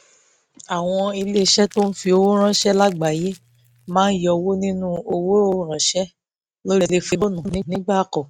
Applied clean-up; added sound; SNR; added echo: neural mask model RNNoise.